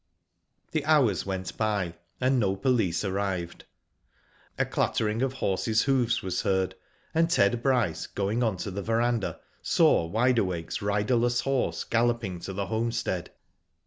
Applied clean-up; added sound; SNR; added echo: none; none; none; none.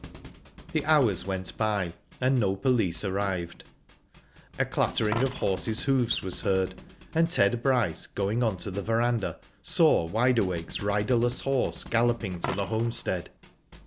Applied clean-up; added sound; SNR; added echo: none; Thump, thud + Coin (dropping); 16 dB; none.